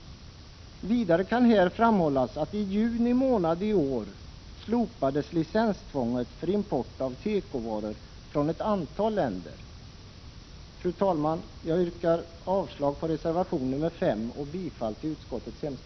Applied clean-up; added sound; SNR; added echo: none; none; none; none.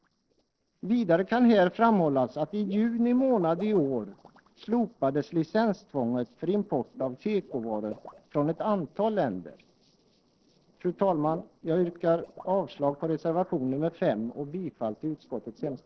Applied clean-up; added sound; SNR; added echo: neural separator model SepFormer DNS4.